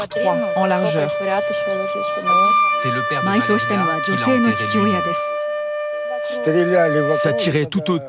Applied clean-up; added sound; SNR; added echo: none; Wind instrument, woodwind instrument; 0 dB; none.